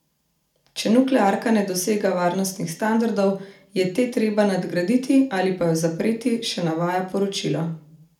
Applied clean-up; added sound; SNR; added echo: none; none; none; reverberation time 0.4 s.